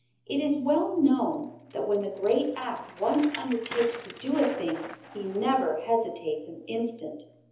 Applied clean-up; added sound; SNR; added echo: none; Bicycle; 17 dB; reverberation time 0.8 s.